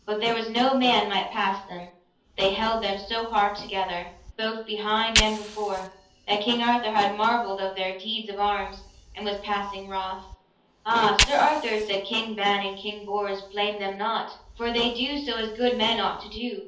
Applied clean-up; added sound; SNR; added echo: none; Fire; 10 dB; reverberation time 0.5 s.